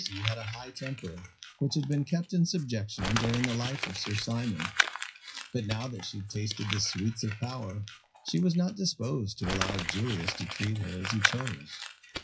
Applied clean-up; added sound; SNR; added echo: classical method WPE with log-MMSE.